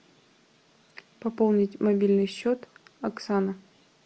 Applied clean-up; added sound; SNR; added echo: none; none; none; none.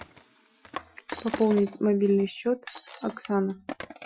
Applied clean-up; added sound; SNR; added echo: classical method Wiener filter.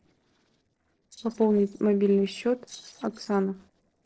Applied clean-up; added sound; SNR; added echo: neural separator model SepFormer DNS4.